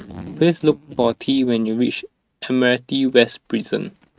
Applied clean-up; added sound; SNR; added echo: neural mask model RNNoise.